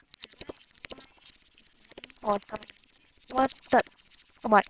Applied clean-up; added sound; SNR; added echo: neural separator model SepFormer WHAMR!.